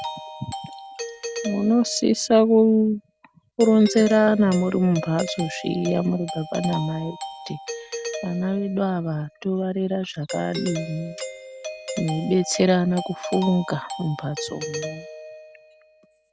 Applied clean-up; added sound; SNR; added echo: none; Doorbell; 12 dB; none.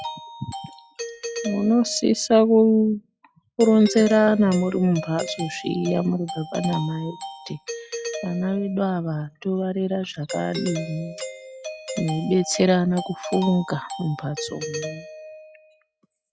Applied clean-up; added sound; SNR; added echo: classical method log-MMSE.